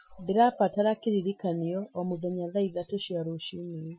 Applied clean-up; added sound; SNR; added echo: classical method Wiener filter.